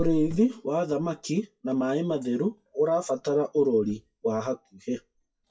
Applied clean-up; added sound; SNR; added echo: classical method WPE with log-MMSE.